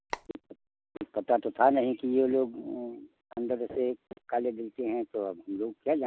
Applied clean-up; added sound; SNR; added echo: none; Telephone; 10 dB; none.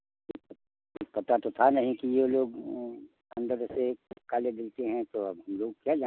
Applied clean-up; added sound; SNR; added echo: none; none; none; none.